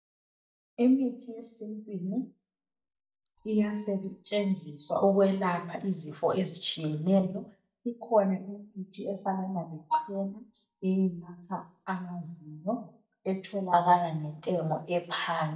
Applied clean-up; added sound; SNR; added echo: neural mask model DeepFilterNet 3.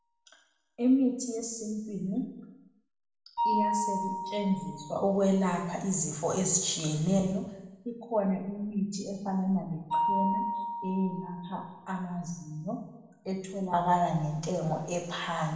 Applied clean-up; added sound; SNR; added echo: none; Mallet percussion; 7 dB; reverberation time 0.9 s.